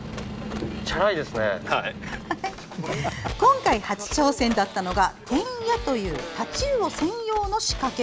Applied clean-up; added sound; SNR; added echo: none; Run; 16 dB; none.